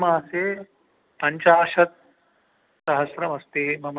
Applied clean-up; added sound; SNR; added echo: none; none; none; none.